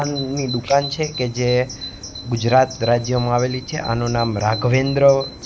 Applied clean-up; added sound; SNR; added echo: none; Bird vocalization, bird call, bird song; 13 dB; none.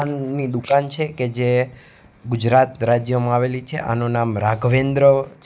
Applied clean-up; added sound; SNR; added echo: none; none; none; none.